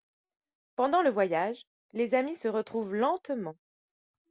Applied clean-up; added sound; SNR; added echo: none; none; none; none.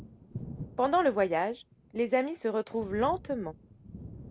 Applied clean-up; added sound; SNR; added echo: none; Thunder; 15 dB; none.